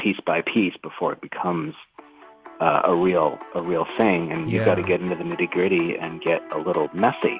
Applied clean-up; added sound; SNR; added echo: none; none; none; none.